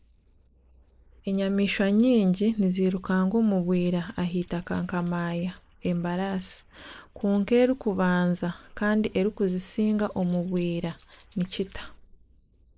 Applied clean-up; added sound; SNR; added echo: neural mask model Resemble Enhance denoiser.